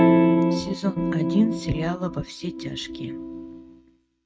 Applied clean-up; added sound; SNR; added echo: neural mask model RNNoise.